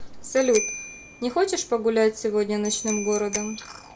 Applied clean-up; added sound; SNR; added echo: none; Bicycle bell; 11 dB; reverberation time 0.2 s.